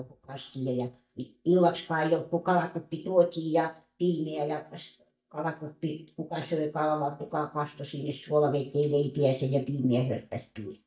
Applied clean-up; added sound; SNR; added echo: neural mask model DeepFilterNet 3.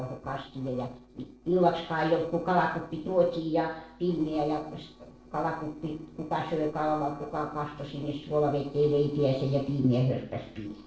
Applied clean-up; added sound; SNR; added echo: neural separator model SepFormer DNS4.